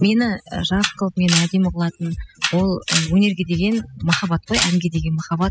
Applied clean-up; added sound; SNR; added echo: classical method spectral subtraction.